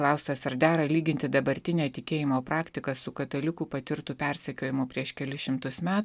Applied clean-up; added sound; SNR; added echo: none; none; none; none.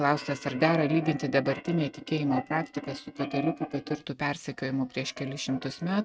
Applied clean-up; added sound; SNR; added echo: neural mask model RNNoise.